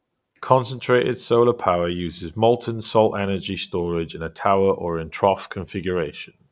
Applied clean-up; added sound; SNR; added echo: none; none; none; none.